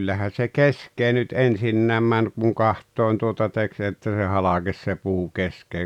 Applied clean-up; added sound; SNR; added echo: none; none; none; none.